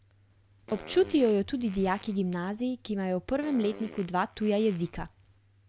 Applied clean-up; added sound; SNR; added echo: none; Fart; 19 dB; none.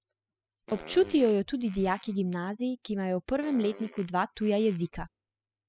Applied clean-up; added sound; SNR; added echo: classical method spectral subtraction.